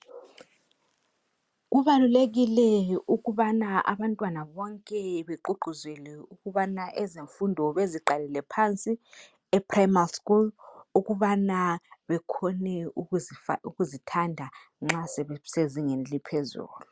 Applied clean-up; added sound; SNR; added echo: none; none; none; none.